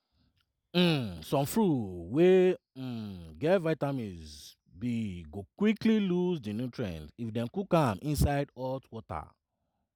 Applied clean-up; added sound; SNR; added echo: none; none; none; none.